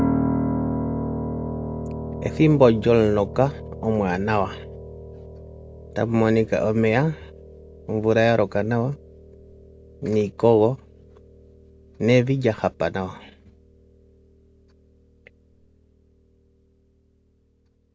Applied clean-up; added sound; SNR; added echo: none; Piano; 8 dB; none.